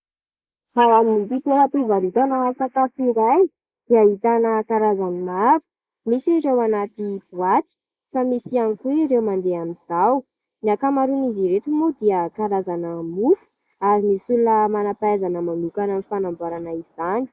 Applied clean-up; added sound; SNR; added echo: neural mask model Resemble Enhance denoiser.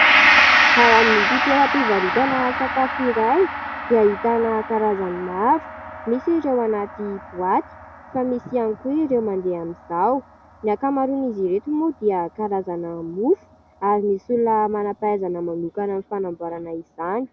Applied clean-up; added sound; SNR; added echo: none; Gong; 2 dB; none.